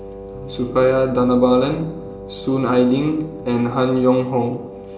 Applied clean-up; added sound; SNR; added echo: none; Wind instrument, woodwind instrument; 15 dB; reverberation time 1.6 s.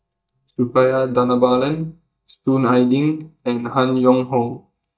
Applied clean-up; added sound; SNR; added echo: neural mask model DeepFilterNet 3.